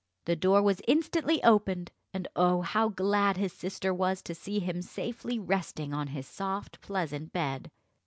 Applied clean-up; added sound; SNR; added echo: none; none; none; none.